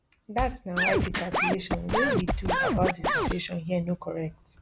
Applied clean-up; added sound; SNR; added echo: none; Scratching (performance technique); -4 dB; none.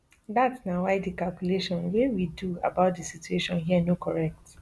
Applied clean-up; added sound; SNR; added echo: none; none; none; none.